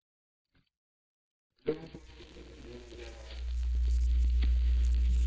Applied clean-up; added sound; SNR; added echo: neural mask model DeepFilterNet 3.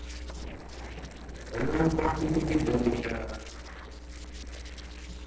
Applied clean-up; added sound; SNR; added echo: neural separator model SepFormer DNS4.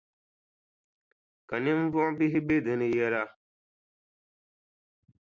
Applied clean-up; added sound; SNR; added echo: none; none; none; none.